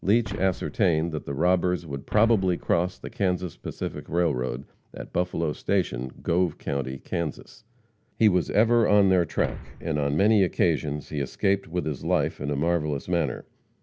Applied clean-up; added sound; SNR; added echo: none; Boom; 15 dB; none.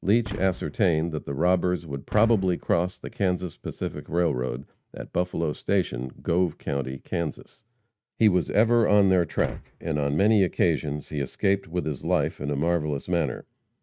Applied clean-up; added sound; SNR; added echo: neural mask model RNNoise.